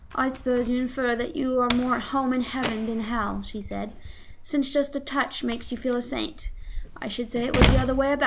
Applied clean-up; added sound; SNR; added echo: none; Slam; 4 dB; none.